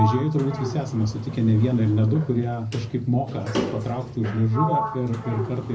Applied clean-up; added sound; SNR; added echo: none; Sliding door; 8 dB; reverberation time 0.4 s.